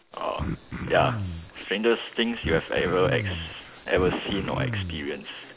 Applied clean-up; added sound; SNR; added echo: none; Cough; 5 dB; none.